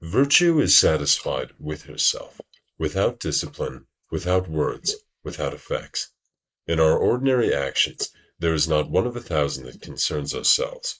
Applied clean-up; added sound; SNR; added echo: neural mask model Resemble Enhance denoiser.